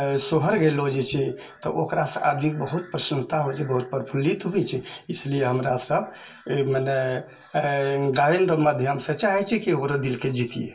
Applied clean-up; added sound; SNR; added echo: none; none; none; reverberation time 0.2 s.